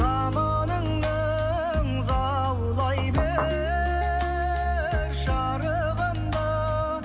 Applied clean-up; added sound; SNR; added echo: none; Knock / Wood; 8 dB; none.